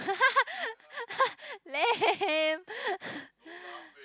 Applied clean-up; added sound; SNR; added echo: none; none; none; none.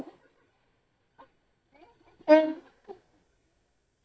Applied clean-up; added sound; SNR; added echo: neural mask model DeepFilterNet 3.